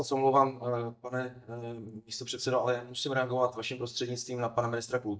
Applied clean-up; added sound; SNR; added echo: neural mask model DeepFilterNet 3.